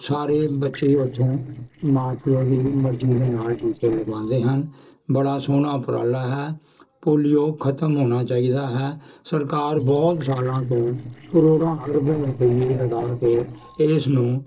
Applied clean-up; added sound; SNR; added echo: neural separator model SepFormer DNS4.